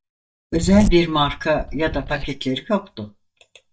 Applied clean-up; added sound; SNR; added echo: neural mask model DeepFilterNet 3.